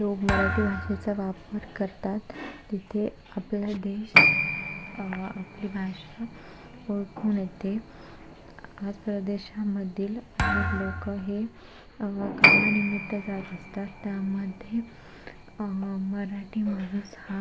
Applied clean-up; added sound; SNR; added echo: none; Thump, thud + Piano; -1 dB; none.